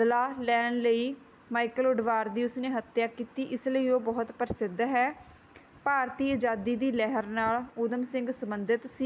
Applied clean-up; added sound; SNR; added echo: none; none; none; none.